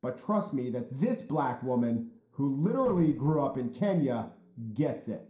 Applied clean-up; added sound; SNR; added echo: neural separator model SepFormer DNS4.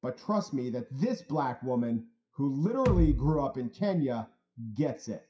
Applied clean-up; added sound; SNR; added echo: classical method WPE with log-MMSE.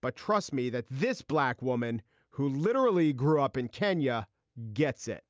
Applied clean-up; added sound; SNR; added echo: none; none; none; none.